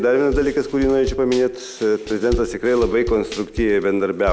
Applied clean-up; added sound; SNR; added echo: none; Drum / Drum kit; 12 dB; none.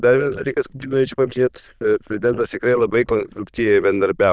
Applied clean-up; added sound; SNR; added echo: neural diffusion model UNIVERSE++.